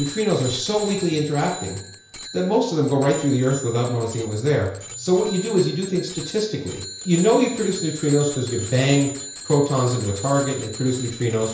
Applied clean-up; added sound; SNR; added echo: none; Bicycle bell; 13 dB; reverberation time 0.5 s.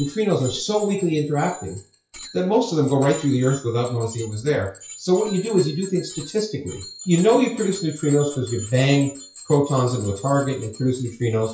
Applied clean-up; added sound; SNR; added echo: classical method WPE with log-MMSE.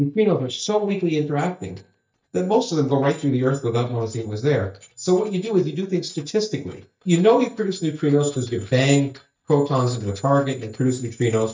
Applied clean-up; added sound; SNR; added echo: neural mask model DeepFilterNet 3.